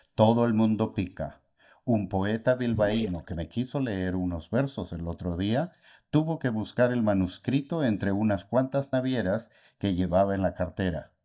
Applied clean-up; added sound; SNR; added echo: neural mask model DeepFilterNet 3.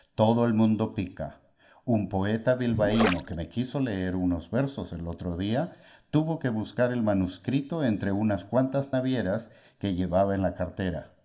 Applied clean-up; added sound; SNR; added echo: none; Gurgling; 4 dB; reverberation time 0.6 s.